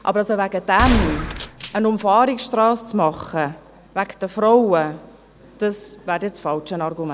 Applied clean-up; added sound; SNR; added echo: none; Gunshot, gunfire; 4 dB; none.